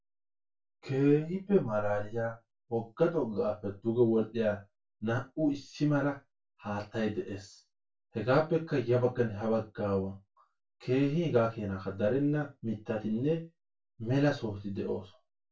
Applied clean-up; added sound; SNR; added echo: none; none; none; reverberation time 0.2 s.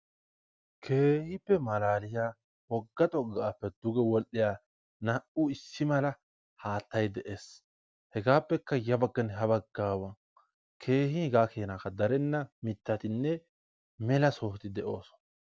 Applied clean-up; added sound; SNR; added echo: none; none; none; none.